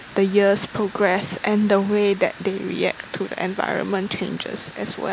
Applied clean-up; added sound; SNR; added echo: none; Water; 19 dB; none.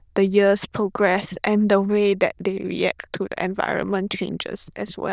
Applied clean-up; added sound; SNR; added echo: neural diffusion model UNIVERSE++.